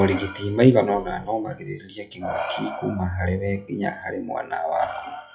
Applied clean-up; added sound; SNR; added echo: classical method WPE with log-MMSE.